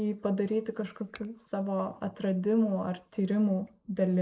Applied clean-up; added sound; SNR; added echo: neural mask model Resemble Enhance denoiser.